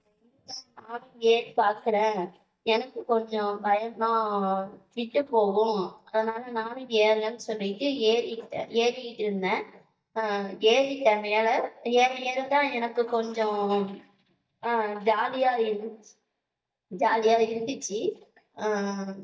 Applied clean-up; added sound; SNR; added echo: neural mask model DeepFilterNet 3.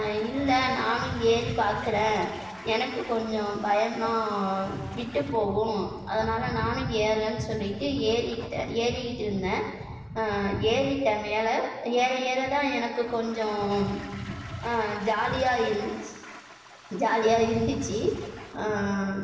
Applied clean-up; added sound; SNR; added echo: none; Toilet flush; 19 dB; reverberation time 1.3 s.